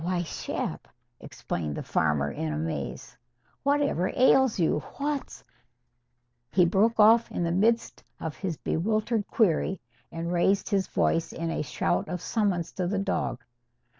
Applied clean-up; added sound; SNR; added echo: none; none; none; none.